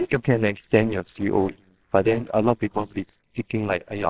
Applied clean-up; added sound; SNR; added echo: neural separator model SepFormer WHAMR!.